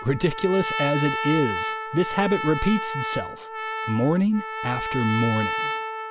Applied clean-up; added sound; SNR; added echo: none; Trumpet; 5 dB; none.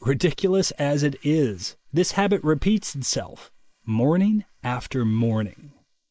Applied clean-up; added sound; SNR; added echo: neural mask model Resemble Enhance denoiser.